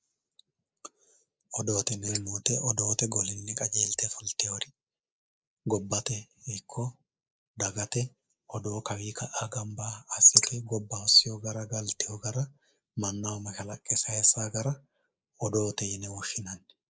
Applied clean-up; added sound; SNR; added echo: neural mask model Resemble Enhance denoiser.